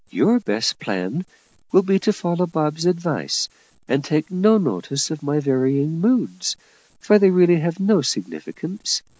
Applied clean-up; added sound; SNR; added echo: none; none; none; none.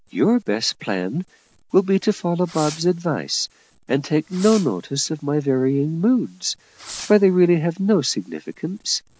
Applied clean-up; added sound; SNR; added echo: none; Fireworks; 18 dB; none.